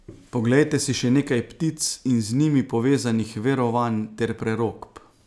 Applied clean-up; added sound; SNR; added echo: none; none; none; none.